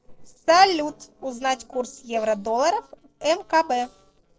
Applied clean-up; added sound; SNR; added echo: neural separator model SepFormer DNS4.